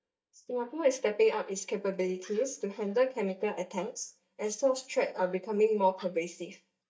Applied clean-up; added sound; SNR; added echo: neural mask model DeepFilterNet 3.